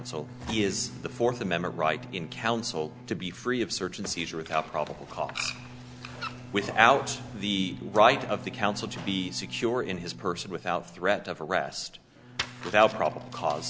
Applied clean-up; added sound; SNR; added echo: none; Bowed string instrument; 17 dB; none.